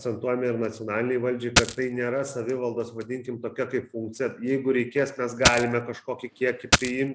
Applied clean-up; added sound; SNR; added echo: none; Coin (dropping); -4 dB; none.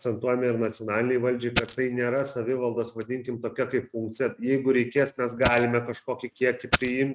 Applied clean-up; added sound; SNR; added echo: neural mask model RNNoise.